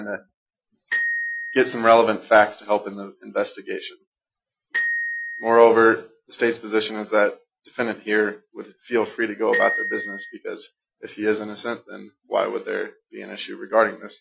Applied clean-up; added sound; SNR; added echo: classical method Wiener filter.